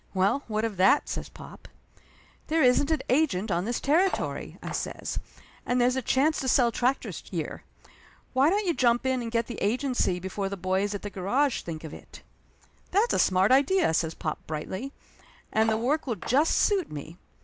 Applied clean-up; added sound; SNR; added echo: none; Cutlery, silverware; 11 dB; none.